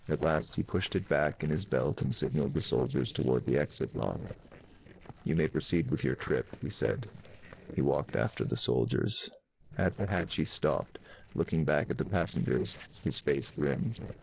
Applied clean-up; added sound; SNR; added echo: neural separator model SepFormer DNS4.